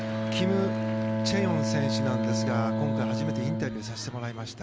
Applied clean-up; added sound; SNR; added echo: none; Bowed string instrument; -3 dB; none.